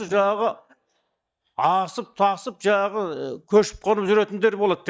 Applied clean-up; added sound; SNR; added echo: neural mask model DeepFilterNet 3.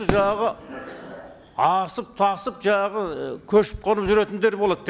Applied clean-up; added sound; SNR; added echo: none; Fireworks; 12 dB; none.